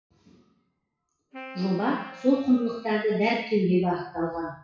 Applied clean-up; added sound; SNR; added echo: classical method WPE with log-MMSE.